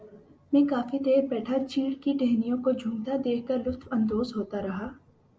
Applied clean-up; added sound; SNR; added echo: none; none; none; none.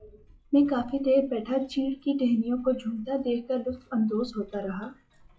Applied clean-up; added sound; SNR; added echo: classical method log-MMSE.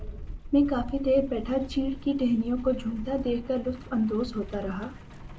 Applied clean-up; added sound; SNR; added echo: none; Truck; 12 dB; none.